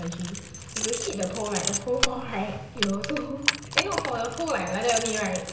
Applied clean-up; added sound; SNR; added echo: none; Keys jangling; 2 dB; reverberation time 0.9 s.